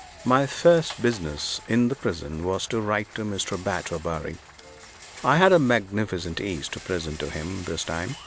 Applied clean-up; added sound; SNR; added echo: none; Applause + Rattle; 19 dB; none.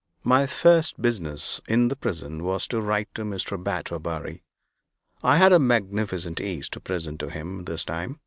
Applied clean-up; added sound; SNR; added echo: none; none; none; none.